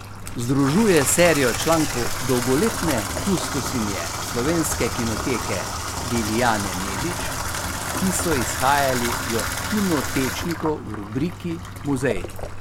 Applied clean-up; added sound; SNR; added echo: none; Bathtub (filling or washing) / Water tap, faucet; 4 dB; none.